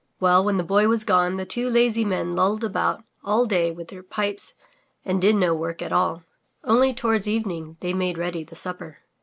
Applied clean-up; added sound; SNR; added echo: none; none; none; none.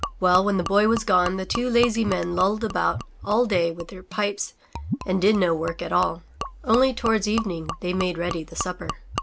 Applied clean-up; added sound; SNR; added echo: none; Gurgling / Liquid; 11 dB; none.